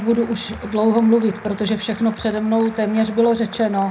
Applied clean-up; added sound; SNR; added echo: none; Applause; 20 dB; reverberation time 0.4 s.